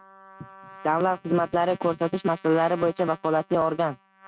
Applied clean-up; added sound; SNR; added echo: neural mask model RNNoise.